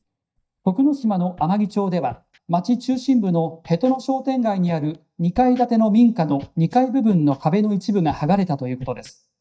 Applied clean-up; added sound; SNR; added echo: neural mask model DeepFilterNet 3.